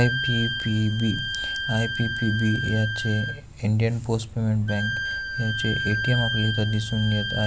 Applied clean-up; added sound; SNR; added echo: none; Wind instrument, woodwind instrument; 5 dB; none.